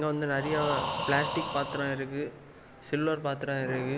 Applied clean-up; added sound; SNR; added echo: none; Breathing; 6 dB; none.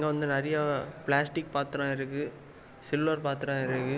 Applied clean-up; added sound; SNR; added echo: none; none; none; none.